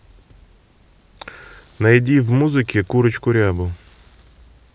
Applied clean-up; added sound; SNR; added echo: none; none; none; none.